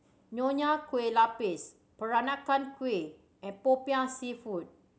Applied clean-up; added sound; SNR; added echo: none; none; none; none.